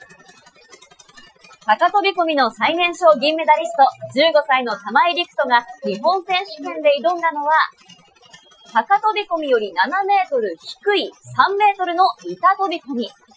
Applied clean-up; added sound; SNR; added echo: classical method Wiener filter.